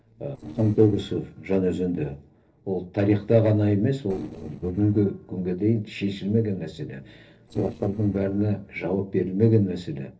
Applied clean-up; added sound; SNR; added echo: neural separator model SepFormer DNS4.